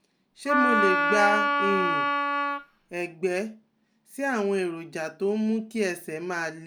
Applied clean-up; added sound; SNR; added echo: none; Wind instrument, woodwind instrument; -4 dB; none.